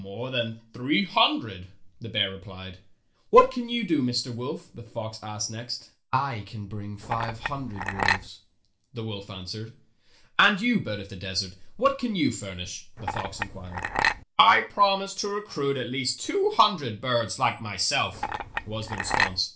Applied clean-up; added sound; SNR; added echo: none; Chink, clink; 2 dB; reverberation time 0.3 s.